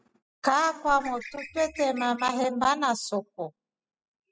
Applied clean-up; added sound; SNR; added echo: classical method spectral subtraction.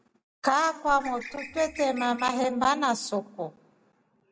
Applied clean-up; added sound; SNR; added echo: none; Bird; 14 dB; none.